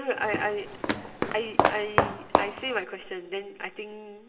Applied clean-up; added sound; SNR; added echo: none; Walk, footsteps; -5 dB; reverberation time 2.2 s.